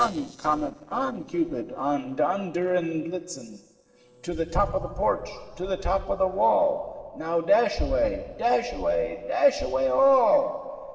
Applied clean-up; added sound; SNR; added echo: neural separator model SepFormer DNS4.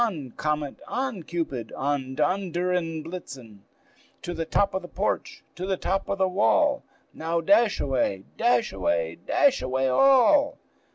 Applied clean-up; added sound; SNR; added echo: none; none; none; none.